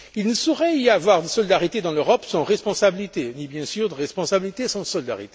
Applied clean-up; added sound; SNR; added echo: none; none; none; none.